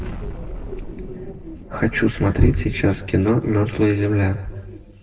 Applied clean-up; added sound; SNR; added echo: neural separator model SepFormer DNS4.